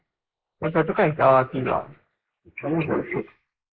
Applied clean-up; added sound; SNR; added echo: neural mask model Resemble Enhance denoiser.